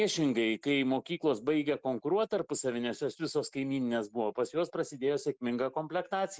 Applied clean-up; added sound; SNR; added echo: none; none; none; none.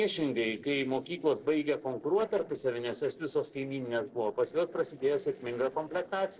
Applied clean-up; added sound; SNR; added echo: neural separator model SepFormer DNS4.